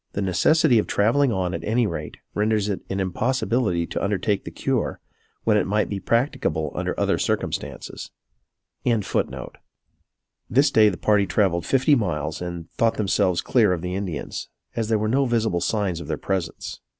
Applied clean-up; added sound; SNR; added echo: none; none; none; none.